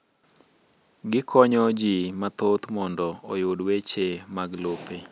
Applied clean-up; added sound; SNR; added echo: none; none; none; none.